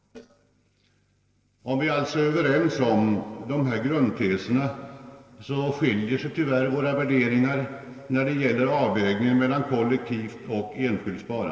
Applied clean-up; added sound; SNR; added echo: neural separator model SepFormer DNS4.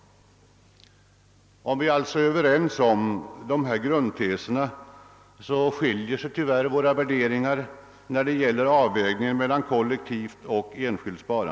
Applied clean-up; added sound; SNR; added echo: none; none; none; none.